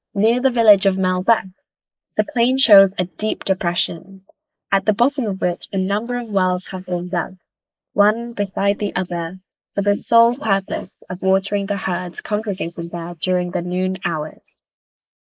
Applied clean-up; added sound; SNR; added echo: neural mask model Resemble Enhance denoiser.